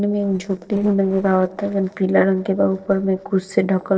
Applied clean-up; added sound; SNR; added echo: neural separator model SepFormer DNS4.